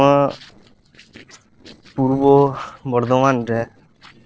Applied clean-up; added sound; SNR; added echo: neural separator model SepFormer DNS4.